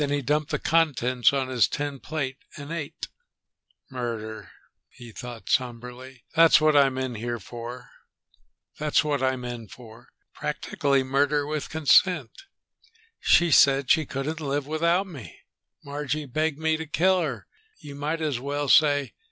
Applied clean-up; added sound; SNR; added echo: none; none; none; none.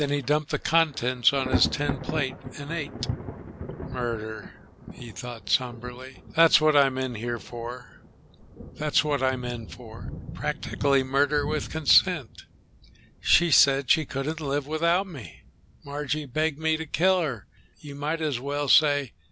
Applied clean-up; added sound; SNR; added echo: none; Thunder; 11 dB; none.